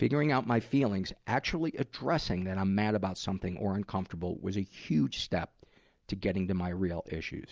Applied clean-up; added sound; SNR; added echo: none; none; none; none.